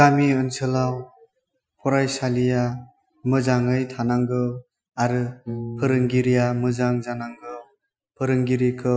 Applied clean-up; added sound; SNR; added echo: classical method Wiener filter.